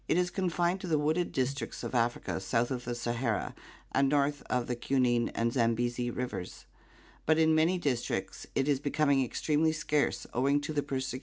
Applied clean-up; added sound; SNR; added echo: none; none; none; none.